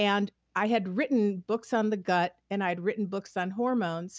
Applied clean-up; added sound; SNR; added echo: none; none; none; none.